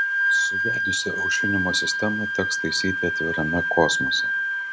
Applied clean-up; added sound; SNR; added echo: none; Wind instrument, woodwind instrument; -3 dB; none.